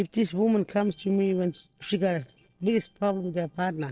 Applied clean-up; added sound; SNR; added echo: neural separator model SepFormer DNS4.